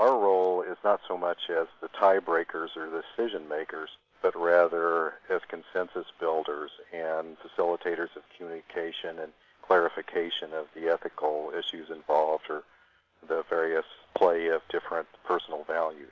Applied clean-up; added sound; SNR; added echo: none; none; none; none.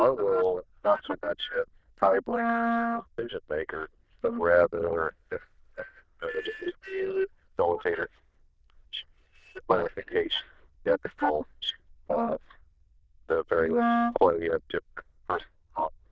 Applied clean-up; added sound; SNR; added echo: neural diffusion model UNIVERSE++.